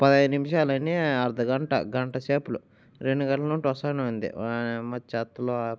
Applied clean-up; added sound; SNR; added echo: none; none; none; none.